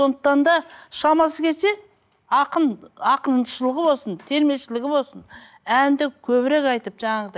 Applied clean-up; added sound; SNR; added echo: none; none; none; none.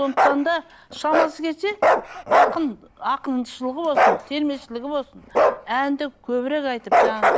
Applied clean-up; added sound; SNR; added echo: none; Bark; -3 dB; none.